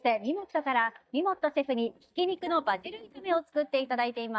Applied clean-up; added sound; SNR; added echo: neural mask model DeepFilterNet 3.